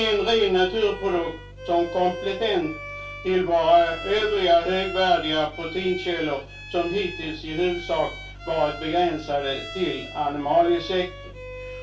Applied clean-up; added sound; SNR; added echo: none; Bowed string instrument; 14 dB; reverberation time 0.2 s.